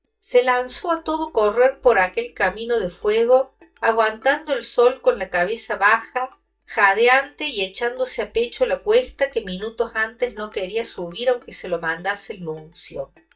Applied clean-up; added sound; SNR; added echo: neural mask model DeepFilterNet 3.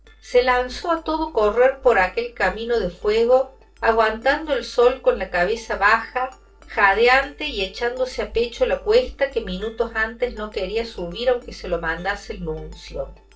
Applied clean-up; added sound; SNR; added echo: neural separator model SepFormer DNS4.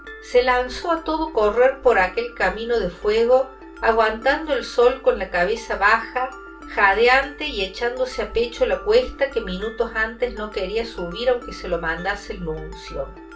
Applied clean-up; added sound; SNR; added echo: none; Mallet percussion; 19 dB; reverberation time 0.3 s.